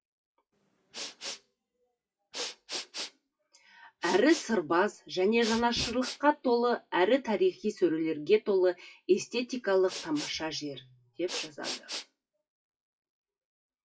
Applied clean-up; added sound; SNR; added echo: classical method WPE with log-MMSE.